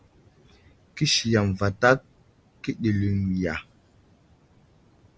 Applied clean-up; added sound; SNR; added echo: none; none; none; none.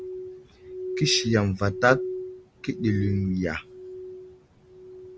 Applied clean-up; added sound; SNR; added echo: none; Glass; 9 dB; none.